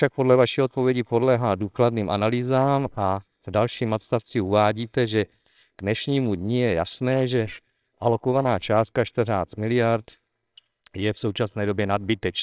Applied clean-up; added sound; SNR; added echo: neural separator model SepFormer WHAMR!.